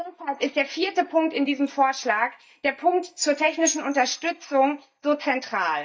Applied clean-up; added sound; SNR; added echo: neural mask model DeepFilterNet 3.